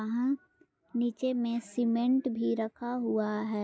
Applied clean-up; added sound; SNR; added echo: none; none; none; none.